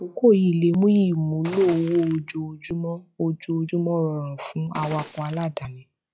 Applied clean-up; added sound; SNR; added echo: classical method log-MMSE.